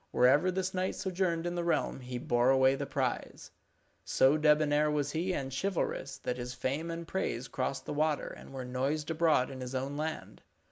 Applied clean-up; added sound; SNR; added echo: none; none; none; none.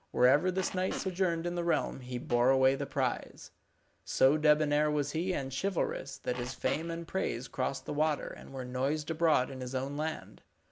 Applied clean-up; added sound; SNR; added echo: none; Fart; 16 dB; none.